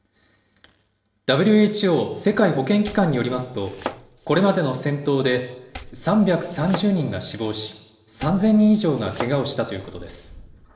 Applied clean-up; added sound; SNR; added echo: none; Domestic sounds, home sounds; 16 dB; reverberation time 1.7 s.